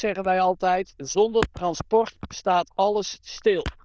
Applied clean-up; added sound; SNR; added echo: neural diffusion model UNIVERSE++.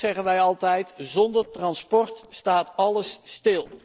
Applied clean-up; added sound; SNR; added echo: neural separator model SepFormer DNS4.